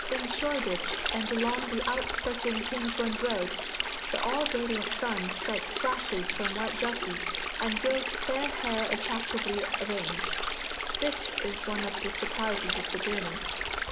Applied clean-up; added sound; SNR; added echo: none; Stream; -1 dB; reverberation time 0.9 s.